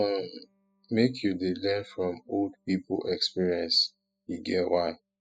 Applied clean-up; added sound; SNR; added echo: classical method spectral subtraction.